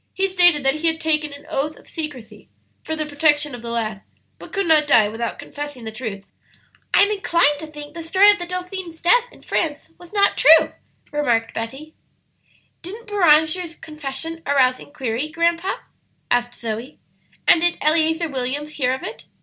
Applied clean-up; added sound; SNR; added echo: none; none; none; none.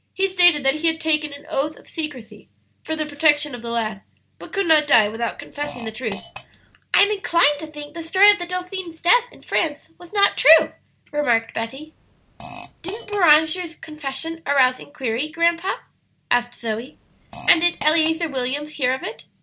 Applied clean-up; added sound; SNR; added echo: none; Fart; 15 dB; none.